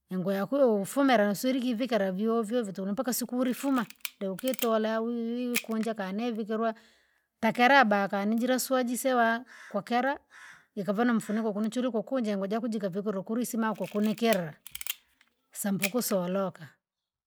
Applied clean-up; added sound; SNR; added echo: none; Camera; 13 dB; none.